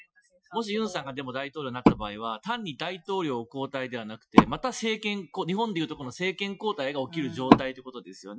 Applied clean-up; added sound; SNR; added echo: classical method Wiener filter.